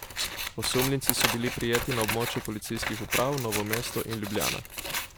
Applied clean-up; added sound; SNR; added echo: none; Scissors; 1 dB; none.